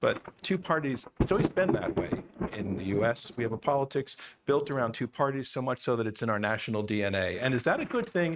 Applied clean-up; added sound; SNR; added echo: neural mask model RNNoise.